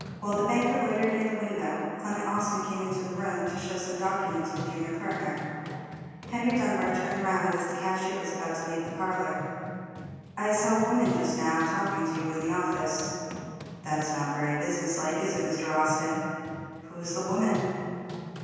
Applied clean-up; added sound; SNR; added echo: none; Run; 12 dB; reverberation time 2.1 s.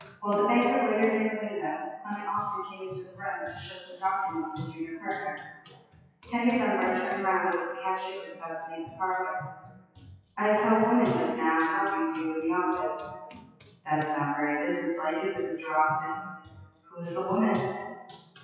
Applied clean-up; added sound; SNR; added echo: classical method WPE with log-MMSE.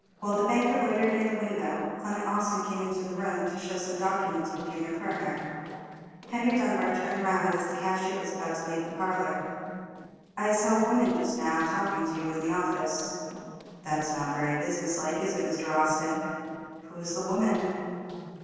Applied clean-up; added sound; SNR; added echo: neural separator model SepFormer DNS4.